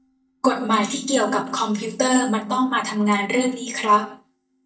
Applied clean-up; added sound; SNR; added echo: neural mask model DeepFilterNet 3.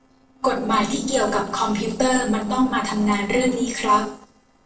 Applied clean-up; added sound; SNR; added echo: neural separator model SepFormer DNS4.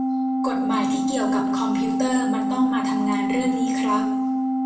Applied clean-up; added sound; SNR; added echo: none; Organ; -4 dB; reverberation time 0.9 s.